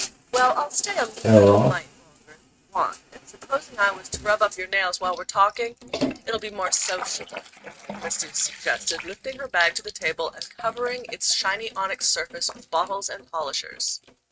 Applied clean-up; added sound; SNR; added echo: neural mask model RNNoise.